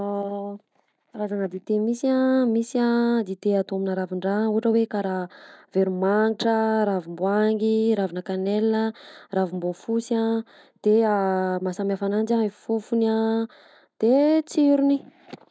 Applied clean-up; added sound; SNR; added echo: none; none; none; none.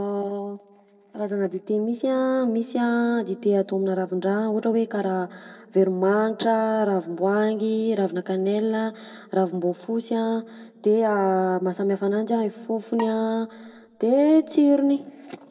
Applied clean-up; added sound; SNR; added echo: none; Bowed string instrument; 18 dB; reverberation time 0.9 s.